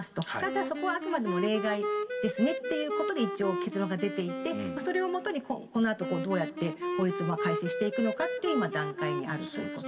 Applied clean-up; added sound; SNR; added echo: none; Wind instrument, woodwind instrument; 3 dB; reverberation time 1.5 s.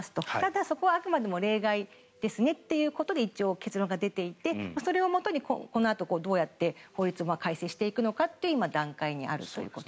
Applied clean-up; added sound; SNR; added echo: none; none; none; none.